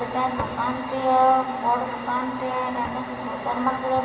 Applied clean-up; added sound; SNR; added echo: none; none; none; reverberation time 0.9 s.